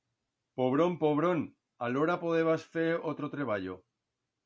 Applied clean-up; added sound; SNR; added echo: none; none; none; none.